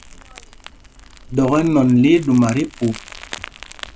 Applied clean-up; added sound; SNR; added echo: none; Crumpling, crinkling; 18 dB; none.